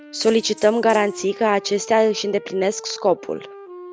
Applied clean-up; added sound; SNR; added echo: none; Rattle (instrument) + Wind instrument, woodwind instrument; 18 dB; none.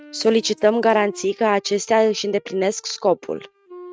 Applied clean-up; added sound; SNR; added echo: neural mask model RNNoise.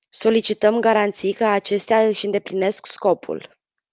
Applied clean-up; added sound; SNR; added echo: none; none; none; none.